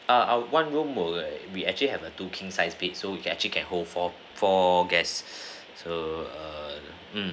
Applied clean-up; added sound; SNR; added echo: none; none; none; none.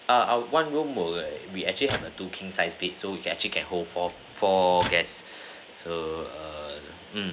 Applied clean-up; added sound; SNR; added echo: none; Microwave oven; 14 dB; none.